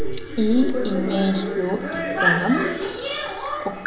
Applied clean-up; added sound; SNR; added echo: none; none; none; reverberation time 1.5 s.